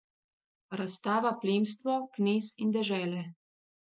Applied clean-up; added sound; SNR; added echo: neural mask model Resemble Enhance denoiser.